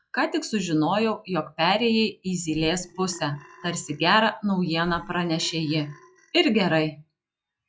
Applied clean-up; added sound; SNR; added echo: classical method log-MMSE.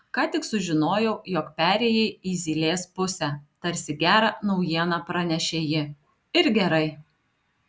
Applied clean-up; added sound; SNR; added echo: none; none; none; none.